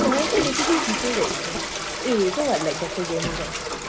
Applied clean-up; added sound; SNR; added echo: none; Toilet flush; 0 dB; none.